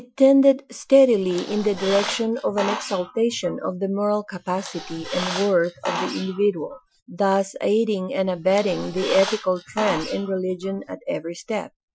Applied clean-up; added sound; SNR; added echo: classical method Wiener filter.